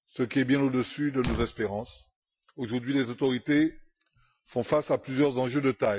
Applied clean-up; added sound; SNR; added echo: classical method Wiener filter.